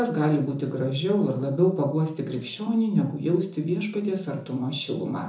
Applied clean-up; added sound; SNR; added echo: none; none; none; reverberation time 0.6 s.